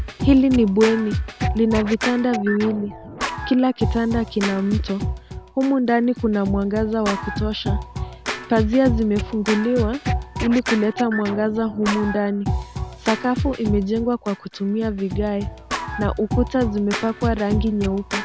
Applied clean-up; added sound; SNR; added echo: none; Scratching (performance technique); 6 dB; none.